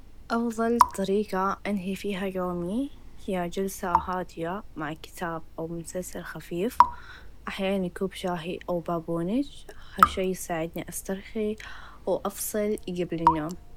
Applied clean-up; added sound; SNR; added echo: none; Raindrop / Drip; 1 dB; none.